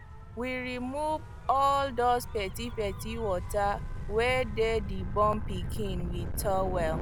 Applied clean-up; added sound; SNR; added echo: none; Gull, seagull / Waves, surf / Siren; 5 dB; none.